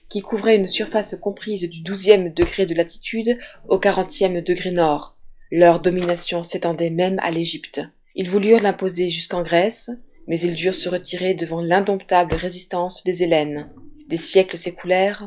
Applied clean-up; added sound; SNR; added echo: classical method log-MMSE.